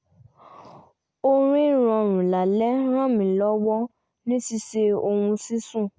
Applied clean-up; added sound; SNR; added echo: none; none; none; none.